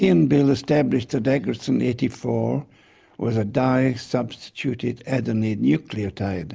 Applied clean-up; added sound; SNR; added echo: none; none; none; none.